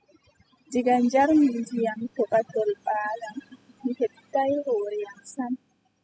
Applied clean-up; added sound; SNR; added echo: classical method spectral subtraction.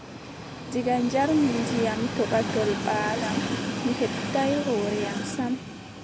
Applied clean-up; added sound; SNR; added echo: none; Train; 3 dB; none.